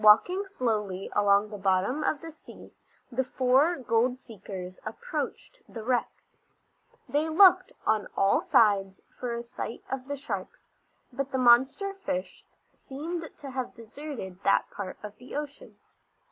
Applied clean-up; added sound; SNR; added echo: none; none; none; none.